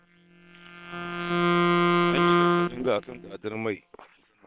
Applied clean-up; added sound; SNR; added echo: neural separator model SepFormer WHAM!.